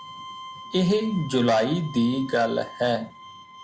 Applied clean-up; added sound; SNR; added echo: none; Bowed string instrument; 17 dB; none.